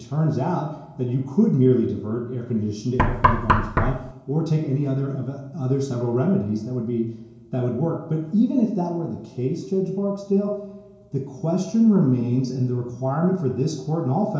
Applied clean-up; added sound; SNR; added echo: none; Knock; -2 dB; reverberation time 0.6 s.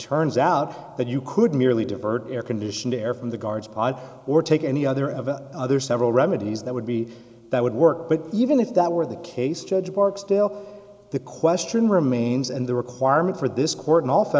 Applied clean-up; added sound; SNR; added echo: none; none; none; none.